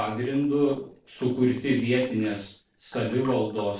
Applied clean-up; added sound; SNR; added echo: neural separator model SepFormer DNS4.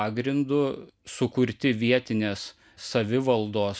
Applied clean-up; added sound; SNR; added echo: none; none; none; none.